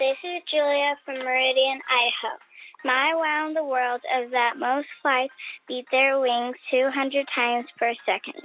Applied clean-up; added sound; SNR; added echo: none; none; none; none.